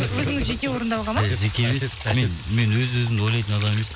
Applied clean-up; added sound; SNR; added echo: none; Sink (filling or washing) / Water tap, faucet; 16 dB; none.